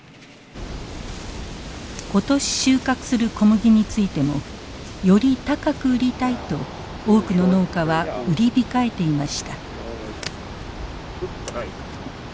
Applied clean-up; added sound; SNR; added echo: none; none; none; none.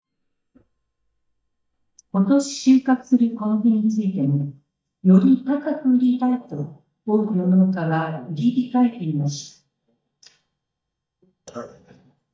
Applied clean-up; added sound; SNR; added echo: neural mask model DeepFilterNet 3.